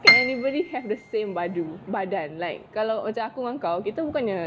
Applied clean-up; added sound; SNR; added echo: none; Piano; -4 dB; none.